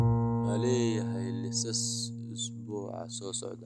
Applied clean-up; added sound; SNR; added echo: none; Bowed string instrument; -4 dB; none.